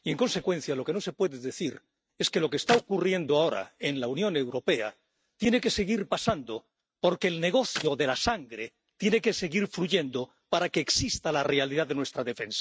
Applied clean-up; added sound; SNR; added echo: neural mask model RNNoise.